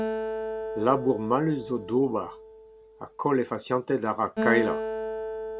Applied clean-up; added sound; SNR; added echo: none; Acoustic guitar; 5 dB; none.